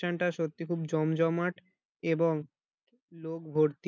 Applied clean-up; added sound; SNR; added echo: none; none; none; none.